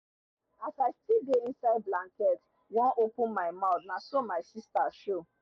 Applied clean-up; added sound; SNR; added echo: none; none; none; none.